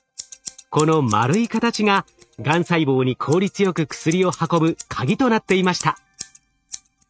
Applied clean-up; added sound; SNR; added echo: neural mask model RNNoise.